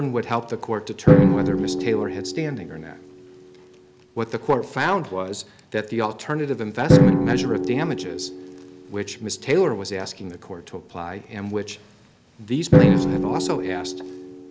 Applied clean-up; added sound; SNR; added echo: none; Drum; -3 dB; none.